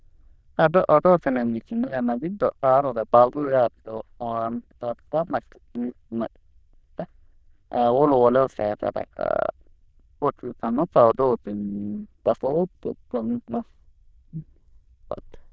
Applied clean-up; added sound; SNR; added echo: neural diffusion model UNIVERSE++.